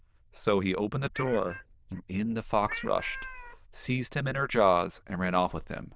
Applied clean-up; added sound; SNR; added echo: neural diffusion model UNIVERSE++.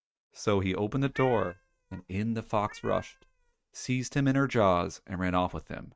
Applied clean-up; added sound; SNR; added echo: neural mask model RNNoise.